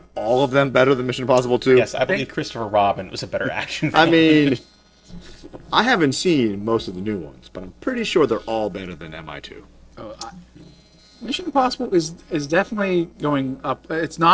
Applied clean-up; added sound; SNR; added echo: neural separator model SepFormer DNS4.